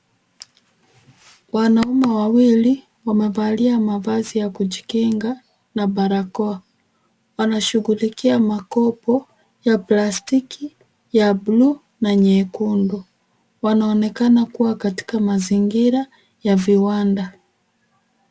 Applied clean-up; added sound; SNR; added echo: none; none; none; none.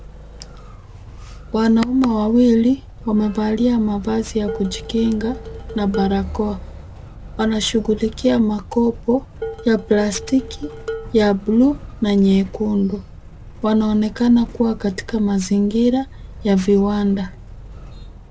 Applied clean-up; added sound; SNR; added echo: none; Dishes, pots, and pans + Motor vehicle (road); 14 dB; none.